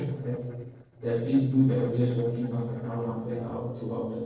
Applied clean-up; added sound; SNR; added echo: neural separator model SepFormer DNS4.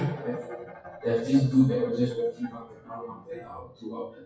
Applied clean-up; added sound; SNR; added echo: classical method WPE with log-MMSE.